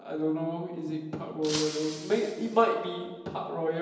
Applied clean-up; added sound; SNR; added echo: none; Shatter; 11 dB; reverberation time 1.0 s.